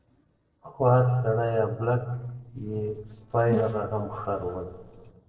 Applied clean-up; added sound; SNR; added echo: neural separator model SepFormer DNS4.